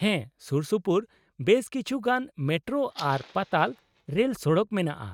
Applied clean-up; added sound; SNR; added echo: neural mask model RNNoise.